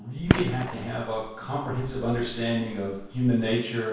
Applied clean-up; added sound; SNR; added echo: none; Fireworks; 5 dB; reverberation time 0.7 s.